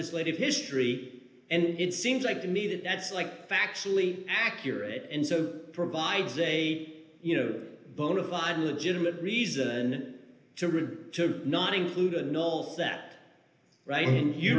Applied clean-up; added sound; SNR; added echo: none; none; none; reverberation time 0.8 s.